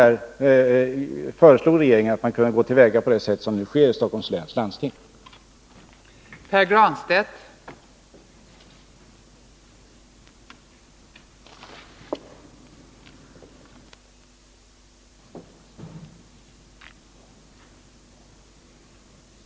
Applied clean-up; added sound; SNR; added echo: none; none; none; none.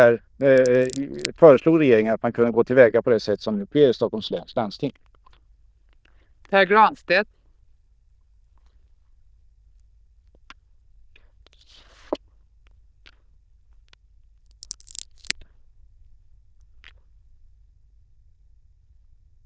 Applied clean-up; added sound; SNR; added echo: neural diffusion model UNIVERSE++.